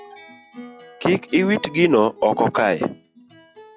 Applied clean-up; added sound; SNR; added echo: classical method log-MMSE.